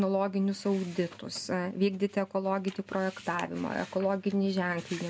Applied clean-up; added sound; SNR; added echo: none; none; none; none.